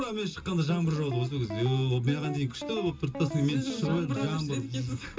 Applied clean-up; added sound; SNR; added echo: none; Guitar; 11 dB; reverberation time 0.2 s.